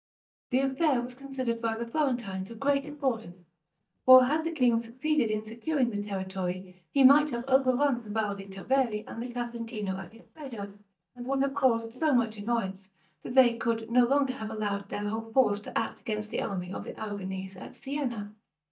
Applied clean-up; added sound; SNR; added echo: neural mask model DeepFilterNet 3.